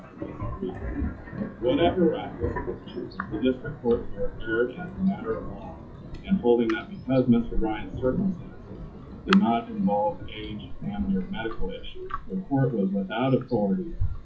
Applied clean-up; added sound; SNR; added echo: classical method WPE with log-MMSE.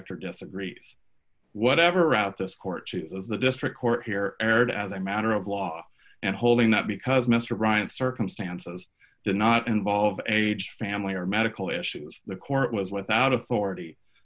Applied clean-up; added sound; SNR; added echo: none; none; none; none.